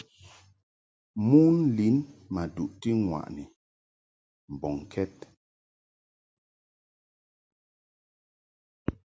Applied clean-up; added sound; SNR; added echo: none; none; none; none.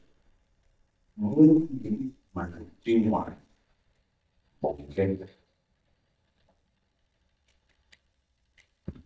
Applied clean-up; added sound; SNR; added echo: neural mask model DeepFilterNet 3.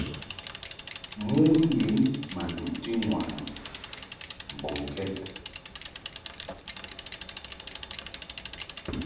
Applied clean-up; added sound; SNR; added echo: none; Bicycle; 5 dB; reverberation time 0.7 s.